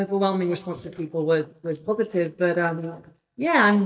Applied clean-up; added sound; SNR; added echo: neural mask model DeepFilterNet 3.